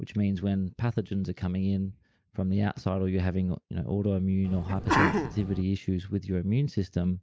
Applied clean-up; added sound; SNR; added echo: none; Sneeze; 0 dB; none.